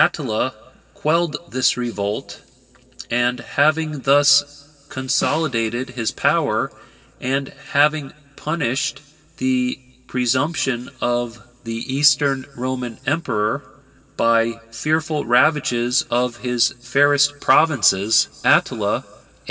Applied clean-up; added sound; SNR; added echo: none; Snare drum; 15 dB; reverberation time 1.9 s.